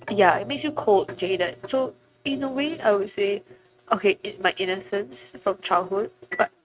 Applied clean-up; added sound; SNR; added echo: neural mask model RNNoise.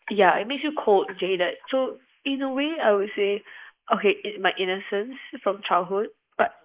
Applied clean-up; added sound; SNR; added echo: neural mask model Resemble Enhance denoiser.